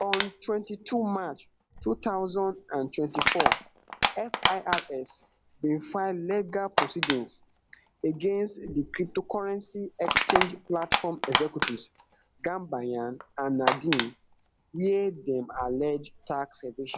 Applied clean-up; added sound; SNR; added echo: none; Crushing; 1 dB; none.